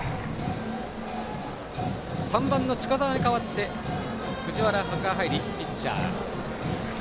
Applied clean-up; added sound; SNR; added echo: none; Waves, surf; 16 dB; none.